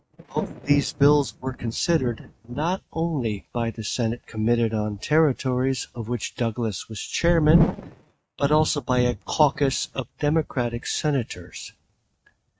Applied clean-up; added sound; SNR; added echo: neural mask model RNNoise.